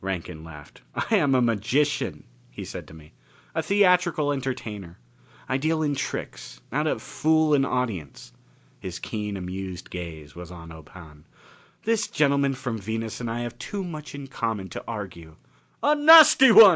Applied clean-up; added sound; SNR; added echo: none; none; none; none.